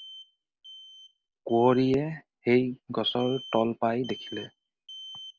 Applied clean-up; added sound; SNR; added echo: none; Alarm; 19 dB; none.